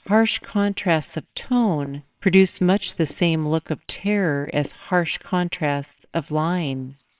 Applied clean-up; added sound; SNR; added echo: neural separator model SepFormer WHAMR!.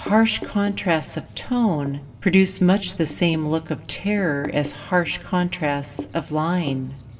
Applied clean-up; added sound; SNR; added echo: none; Writing; 16 dB; reverberation time 1.6 s.